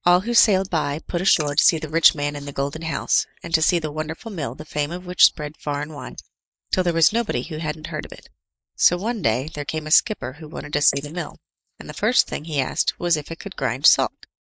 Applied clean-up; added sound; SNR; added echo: neural mask model Resemble Enhance denoiser.